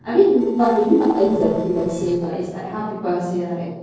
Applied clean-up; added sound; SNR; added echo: neural separator model SepFormer DNS4.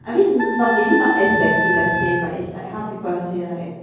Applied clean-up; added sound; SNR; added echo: none; Wind instrument, woodwind instrument; 1 dB; reverberation time 1.3 s.